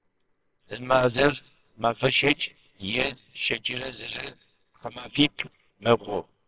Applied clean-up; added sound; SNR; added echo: neural separator model SepFormer WHAMR!.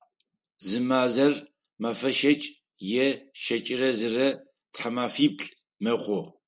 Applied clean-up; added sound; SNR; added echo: none; none; none; none.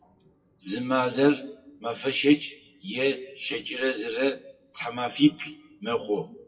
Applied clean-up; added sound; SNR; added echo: classical method WPE with log-MMSE.